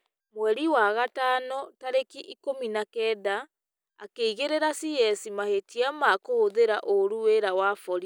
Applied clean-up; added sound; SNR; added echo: none; none; none; none.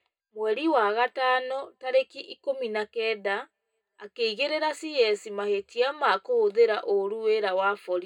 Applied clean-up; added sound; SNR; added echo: none; none; none; reverberation time 0.2 s.